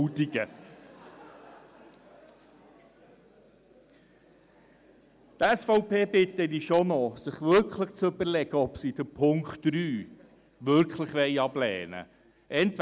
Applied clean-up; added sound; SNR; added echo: none; none; none; none.